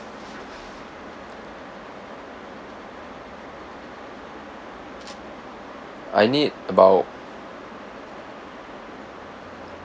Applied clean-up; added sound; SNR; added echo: none; none; none; none.